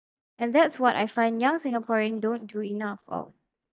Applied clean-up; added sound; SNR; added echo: neural mask model DeepFilterNet 3.